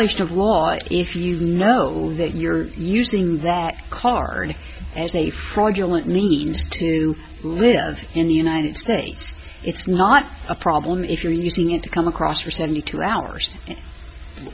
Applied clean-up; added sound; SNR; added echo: none; none; none; none.